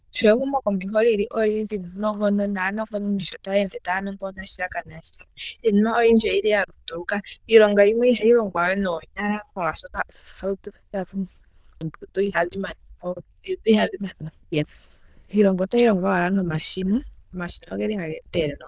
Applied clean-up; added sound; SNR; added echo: neural diffusion model UNIVERSE++.